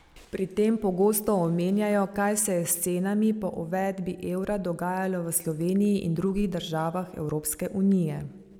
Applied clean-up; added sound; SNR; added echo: none; none; none; none.